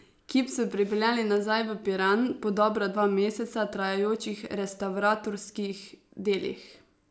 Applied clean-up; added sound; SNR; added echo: none; none; none; none.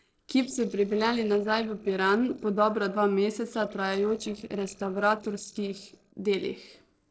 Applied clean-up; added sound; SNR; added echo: neural separator model SepFormer DNS4.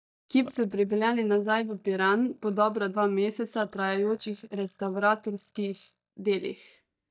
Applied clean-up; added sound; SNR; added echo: neural mask model DeepFilterNet 3.